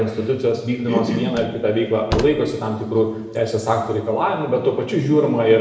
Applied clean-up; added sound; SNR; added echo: none; Slam; 12 dB; reverberation time 1.1 s.